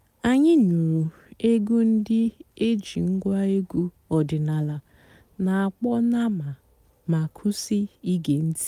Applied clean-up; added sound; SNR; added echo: none; none; none; none.